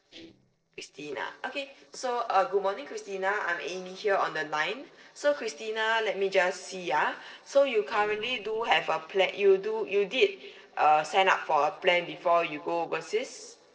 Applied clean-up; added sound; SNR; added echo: neural separator model SepFormer DNS4.